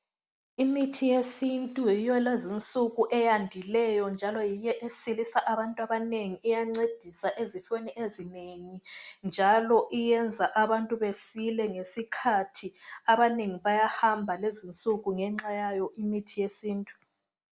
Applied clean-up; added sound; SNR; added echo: none; none; none; none.